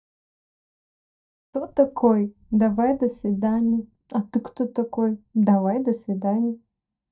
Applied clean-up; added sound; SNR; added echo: neural mask model DeepFilterNet 3.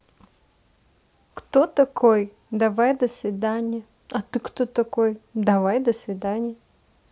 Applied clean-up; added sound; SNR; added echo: none; none; none; none.